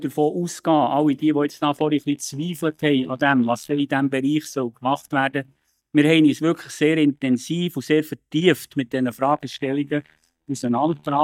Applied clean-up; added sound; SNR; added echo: neural mask model DeepFilterNet 3.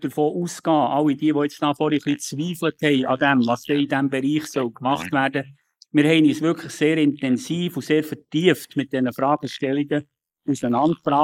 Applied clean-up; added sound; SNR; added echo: neural mask model Resemble Enhance denoiser.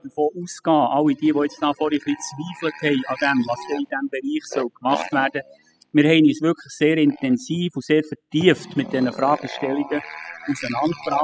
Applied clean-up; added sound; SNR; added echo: classical method spectral subtraction.